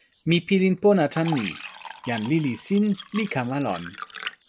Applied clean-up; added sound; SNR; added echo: none; Fill (with liquid); 13 dB; none.